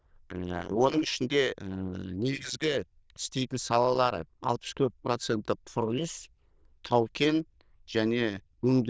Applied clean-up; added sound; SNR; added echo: neural diffusion model UNIVERSE++.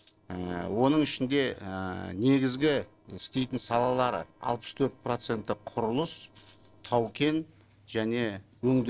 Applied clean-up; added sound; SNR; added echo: neural separator model SepFormer DNS4.